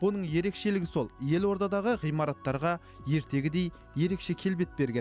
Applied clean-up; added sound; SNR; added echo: none; none; none; none.